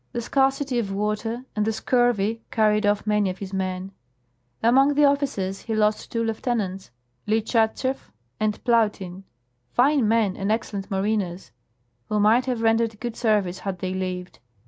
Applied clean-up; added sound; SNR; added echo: none; none; none; none.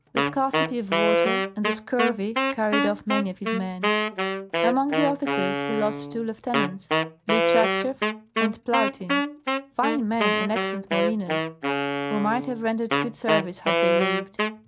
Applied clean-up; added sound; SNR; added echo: none; Wind instrument, woodwind instrument; -2 dB; none.